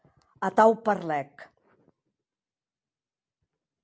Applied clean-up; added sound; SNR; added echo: none; none; none; none.